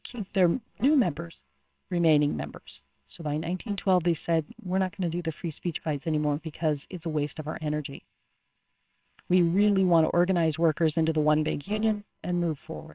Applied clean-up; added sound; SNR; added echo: neural separator model SepFormer WHAMR!.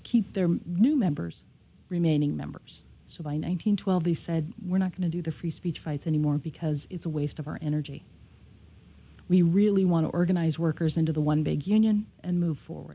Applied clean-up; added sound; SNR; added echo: none; none; none; none.